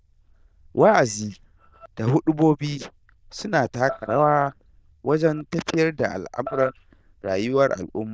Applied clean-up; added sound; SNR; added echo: neural diffusion model UNIVERSE++.